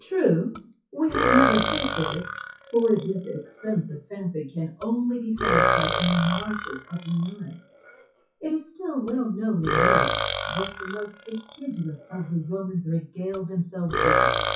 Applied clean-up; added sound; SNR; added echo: classical method WPE with log-MMSE.